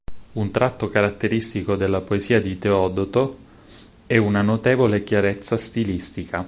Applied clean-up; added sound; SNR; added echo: none; none; none; none.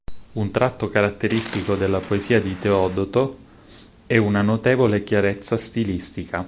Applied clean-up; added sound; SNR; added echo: none; Waves, surf; 18 dB; none.